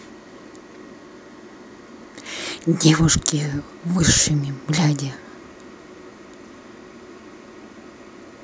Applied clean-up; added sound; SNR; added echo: none; none; none; none.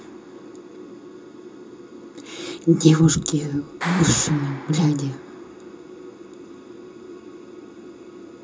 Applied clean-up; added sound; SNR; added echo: none; Clapping; 16 dB; reverberation time 0.2 s.